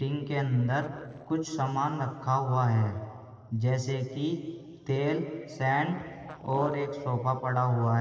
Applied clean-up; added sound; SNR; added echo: neural separator model SepFormer DNS4.